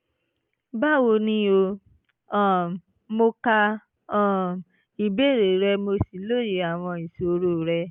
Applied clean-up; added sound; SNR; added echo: none; none; none; none.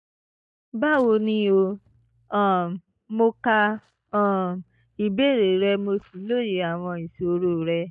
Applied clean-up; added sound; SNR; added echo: neural mask model DeepFilterNet 3.